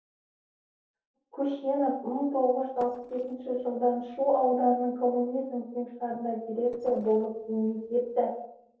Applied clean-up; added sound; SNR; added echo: neural separator model SepFormer DNS4.